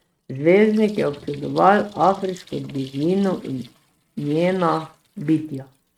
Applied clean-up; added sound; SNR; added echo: neural mask model RNNoise.